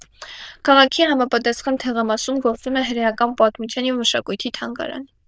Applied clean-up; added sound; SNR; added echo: neural diffusion model UNIVERSE++.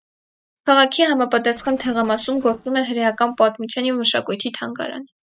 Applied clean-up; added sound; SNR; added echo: neural mask model DeepFilterNet 3.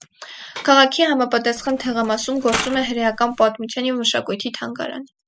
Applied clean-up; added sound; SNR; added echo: none; Mechanisms; 11 dB; none.